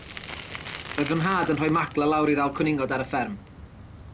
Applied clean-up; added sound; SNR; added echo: none; Bicycle; 14 dB; none.